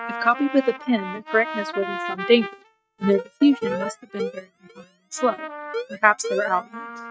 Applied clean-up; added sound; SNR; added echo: neural mask model RNNoise.